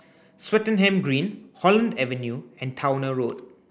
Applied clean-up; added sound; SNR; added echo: none; none; none; none.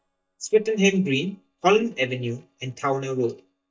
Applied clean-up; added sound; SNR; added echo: neural mask model DeepFilterNet 3.